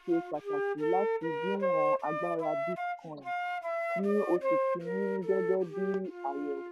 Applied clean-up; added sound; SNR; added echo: none; Wind instrument, woodwind instrument; -1 dB; none.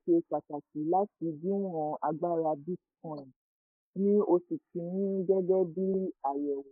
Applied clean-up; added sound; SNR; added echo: neural mask model Resemble Enhance denoiser.